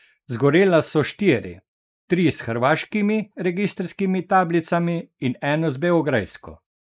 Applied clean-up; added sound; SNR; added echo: neural mask model Resemble Enhance denoiser.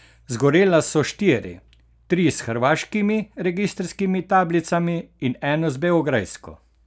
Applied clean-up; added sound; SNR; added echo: none; none; none; none.